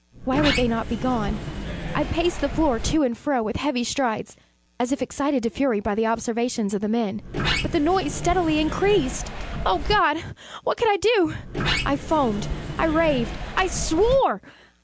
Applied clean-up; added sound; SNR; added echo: none; Sliding door; 5 dB; none.